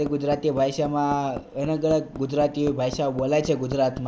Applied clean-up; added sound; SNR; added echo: none; Hammer; 15 dB; none.